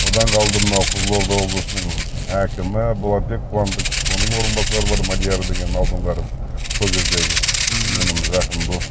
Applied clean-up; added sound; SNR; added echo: none; Rattle (instrument); 4 dB; none.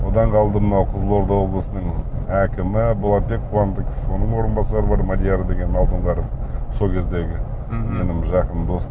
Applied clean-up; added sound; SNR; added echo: none; none; none; none.